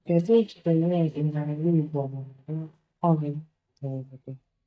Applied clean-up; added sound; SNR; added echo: neural mask model DeepFilterNet 3.